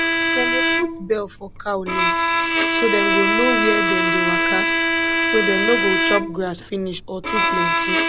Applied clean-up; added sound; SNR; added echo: none; Bowed string instrument; -5 dB; none.